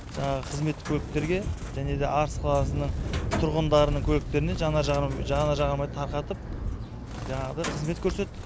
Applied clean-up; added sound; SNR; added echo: none; Bird; 13 dB; none.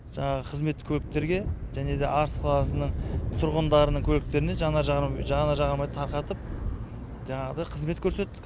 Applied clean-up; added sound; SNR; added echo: none; none; none; none.